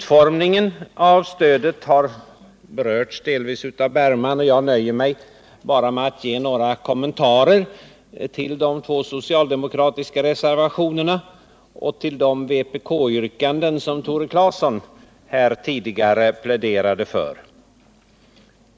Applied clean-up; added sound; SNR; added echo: none; none; none; none.